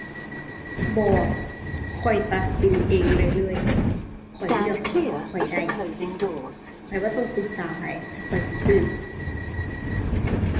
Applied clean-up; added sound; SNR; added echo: none; Subway, metro, underground; -2 dB; reverberation time 0.6 s.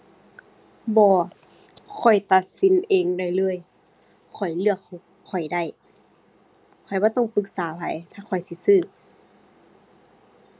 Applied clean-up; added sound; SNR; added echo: none; none; none; none.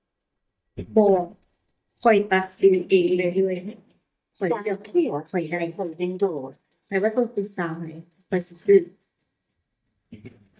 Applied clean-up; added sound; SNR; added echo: neural mask model DeepFilterNet 3.